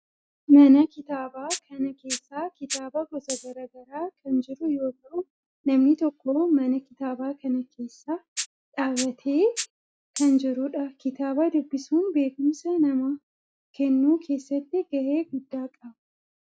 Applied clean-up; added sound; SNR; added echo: classical method log-MMSE.